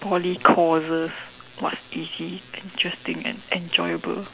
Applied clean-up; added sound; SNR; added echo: none; none; none; none.